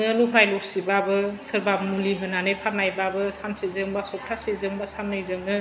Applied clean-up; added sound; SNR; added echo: none; none; none; none.